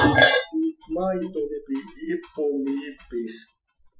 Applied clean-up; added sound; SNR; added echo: classical method Wiener filter.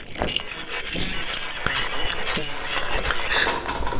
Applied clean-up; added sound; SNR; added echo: neural separator model SepFormer WHAM!.